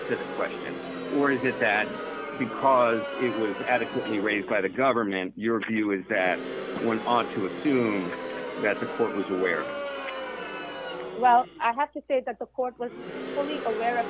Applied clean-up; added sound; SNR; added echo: none; Crowd; 8 dB; none.